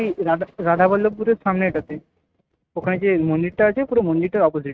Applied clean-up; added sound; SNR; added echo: neural mask model RNNoise.